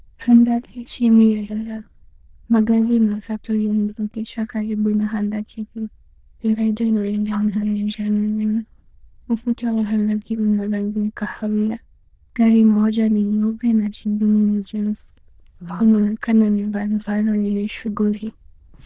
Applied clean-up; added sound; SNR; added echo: neural diffusion model UNIVERSE++.